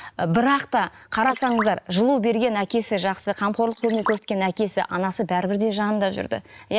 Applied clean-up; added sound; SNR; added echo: neural mask model Resemble Enhance denoiser.